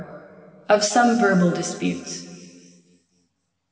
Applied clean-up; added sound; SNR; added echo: none; none; none; reverberation time 2.3 s.